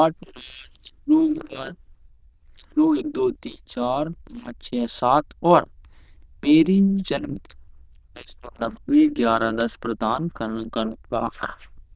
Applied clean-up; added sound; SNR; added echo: neural diffusion model UNIVERSE++.